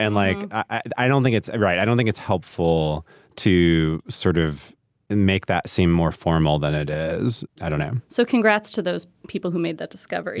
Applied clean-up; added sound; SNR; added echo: none; none; none; none.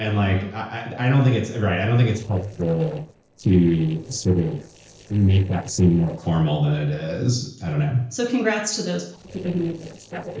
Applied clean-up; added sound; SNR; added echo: neural separator model SepFormer DNS4.